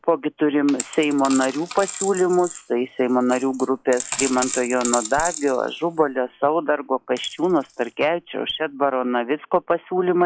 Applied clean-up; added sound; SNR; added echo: classical method log-MMSE.